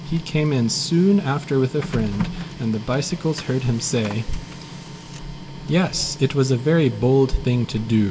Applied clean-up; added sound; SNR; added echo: none; Printer; 13 dB; reverberation time 0.3 s.